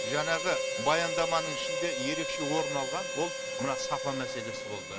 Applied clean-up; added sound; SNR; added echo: none; Harmonica; 1 dB; none.